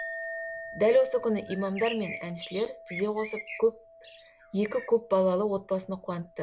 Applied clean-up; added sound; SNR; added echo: none; Bird + Chink, clink; 13 dB; none.